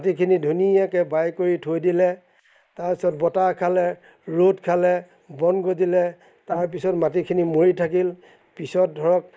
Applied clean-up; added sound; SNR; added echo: neural mask model Resemble Enhance denoiser.